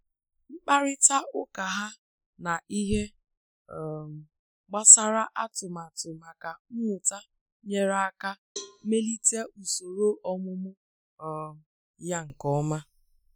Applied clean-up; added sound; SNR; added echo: none; Cowbell; 20 dB; none.